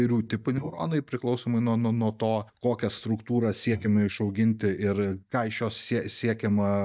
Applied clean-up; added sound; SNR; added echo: neural mask model DeepFilterNet 3.